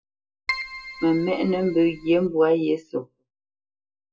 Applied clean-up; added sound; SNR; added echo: none; Keyboard (musical); 11 dB; reverberation time 0.2 s.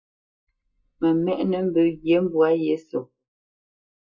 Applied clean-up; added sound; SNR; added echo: neural mask model DeepFilterNet 3.